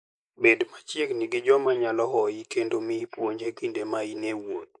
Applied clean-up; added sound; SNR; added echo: neural mask model Resemble Enhance denoiser.